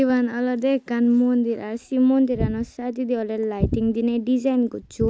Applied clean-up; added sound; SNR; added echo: none; none; none; none.